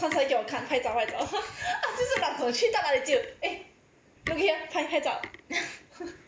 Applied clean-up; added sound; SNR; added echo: none; Tick; 15 dB; none.